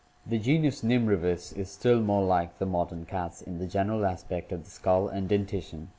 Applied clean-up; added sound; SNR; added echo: none; none; none; none.